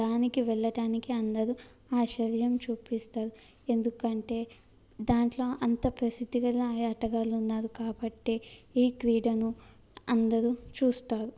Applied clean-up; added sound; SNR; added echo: none; none; none; none.